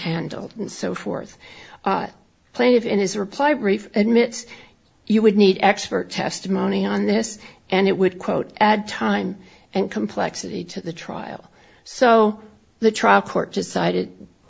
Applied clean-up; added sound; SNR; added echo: none; none; none; none.